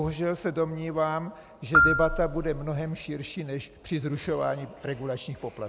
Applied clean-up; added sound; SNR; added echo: none; Marimba, xylophone; -2 dB; none.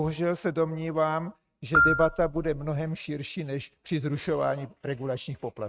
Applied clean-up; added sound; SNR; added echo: neural mask model RNNoise.